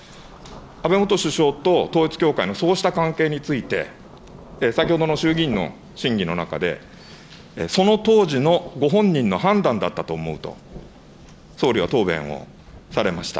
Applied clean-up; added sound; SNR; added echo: none; Rain / Thunderstorm; 20 dB; none.